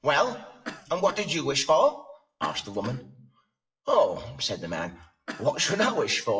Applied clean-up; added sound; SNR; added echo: classical method WPE with log-MMSE.